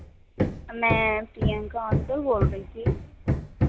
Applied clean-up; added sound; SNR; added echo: none; Hammer; -2 dB; none.